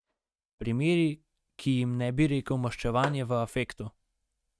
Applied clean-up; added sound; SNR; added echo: neural mask model RNNoise.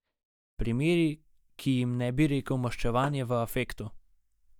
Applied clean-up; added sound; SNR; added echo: neural mask model DeepFilterNet 3.